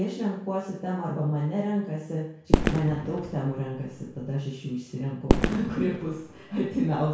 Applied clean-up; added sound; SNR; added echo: none; Fireworks; -1 dB; reverberation time 0.6 s.